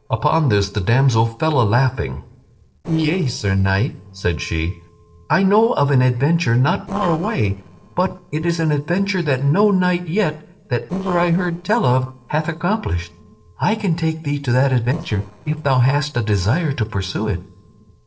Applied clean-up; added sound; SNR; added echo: neural separator model SepFormer DNS4.